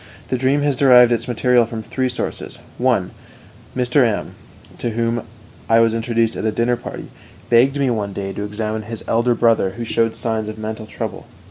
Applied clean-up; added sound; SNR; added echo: none; none; none; none.